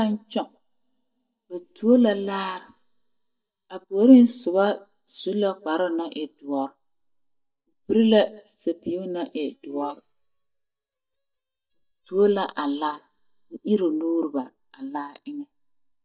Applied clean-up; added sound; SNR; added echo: neural mask model DeepFilterNet 3.